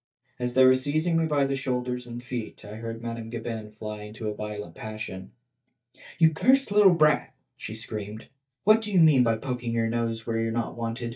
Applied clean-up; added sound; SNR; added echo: neural mask model DeepFilterNet 3.